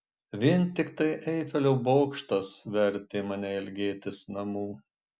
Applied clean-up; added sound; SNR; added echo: none; none; none; none.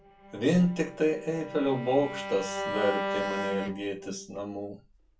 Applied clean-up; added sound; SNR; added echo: none; Bowed string instrument; 7 dB; reverberation time 0.2 s.